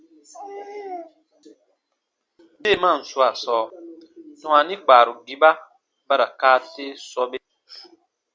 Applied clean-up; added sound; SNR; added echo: none; none; none; none.